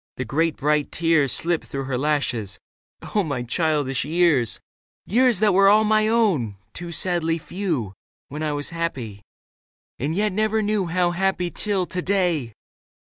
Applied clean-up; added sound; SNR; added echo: none; none; none; none.